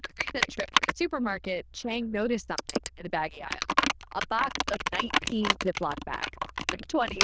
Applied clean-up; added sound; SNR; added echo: neural diffusion model UNIVERSE++.